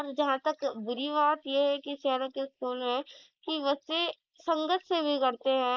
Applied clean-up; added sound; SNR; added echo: neural mask model Resemble Enhance denoiser.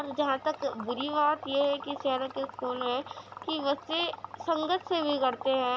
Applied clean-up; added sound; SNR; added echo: none; Liquid; 12 dB; none.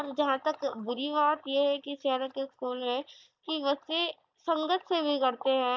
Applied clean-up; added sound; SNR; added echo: neural mask model DeepFilterNet 3.